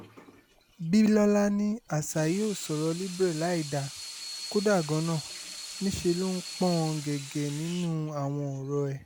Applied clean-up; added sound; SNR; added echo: none; Sink (filling or washing) / Water tap, faucet; 14 dB; none.